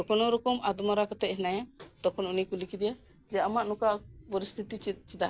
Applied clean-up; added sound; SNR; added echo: none; none; none; none.